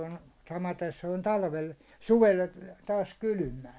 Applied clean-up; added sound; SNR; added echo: none; none; none; none.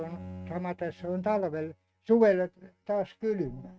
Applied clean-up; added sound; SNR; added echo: neural mask model RNNoise.